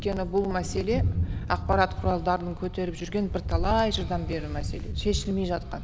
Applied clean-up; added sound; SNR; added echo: none; Thunder; 2 dB; none.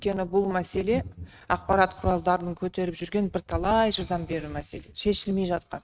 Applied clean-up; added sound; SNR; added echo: neural mask model RNNoise.